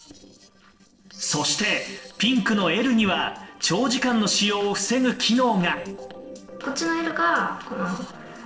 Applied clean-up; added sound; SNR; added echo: neural separator model SepFormer DNS4.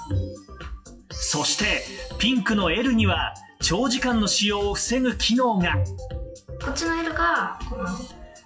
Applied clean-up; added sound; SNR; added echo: classical method WPE with log-MMSE.